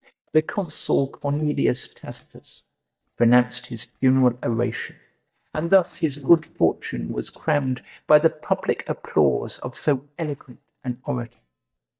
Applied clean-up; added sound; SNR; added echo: neural mask model DeepFilterNet 3.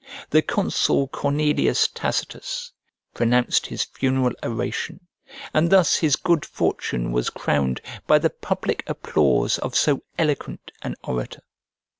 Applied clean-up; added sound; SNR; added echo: none; none; none; none.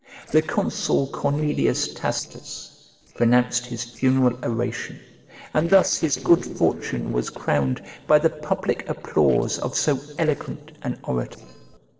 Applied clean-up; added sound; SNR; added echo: neural separator model SepFormer DNS4.